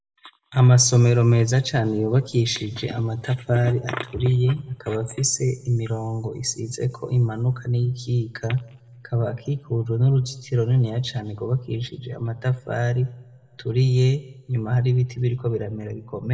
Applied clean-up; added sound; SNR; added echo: none; none; none; reverberation time 0.7 s.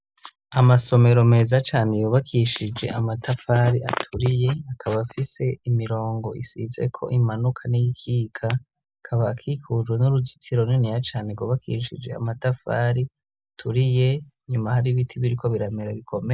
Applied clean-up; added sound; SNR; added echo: none; none; none; none.